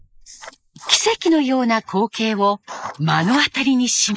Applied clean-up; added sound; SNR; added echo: neural mask model Resemble Enhance denoiser.